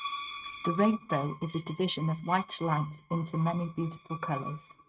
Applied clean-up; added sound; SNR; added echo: neural mask model RNNoise.